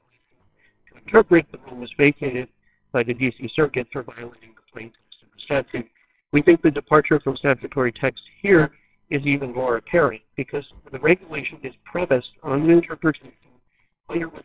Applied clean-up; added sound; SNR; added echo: neural separator model SepFormer WHAMR!.